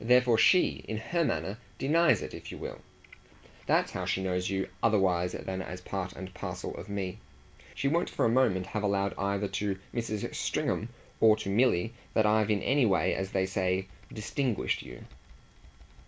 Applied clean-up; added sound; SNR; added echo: none; none; none; none.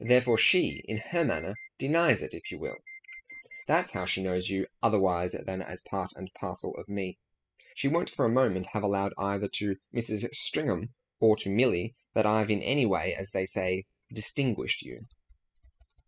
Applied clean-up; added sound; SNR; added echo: classical method spectral subtraction.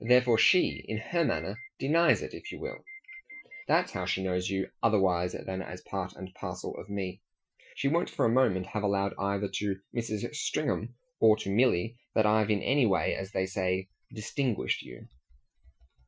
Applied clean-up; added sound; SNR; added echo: classical method Wiener filter.